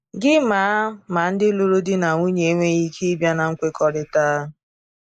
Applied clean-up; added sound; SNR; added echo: neural mask model Resemble Enhance denoiser.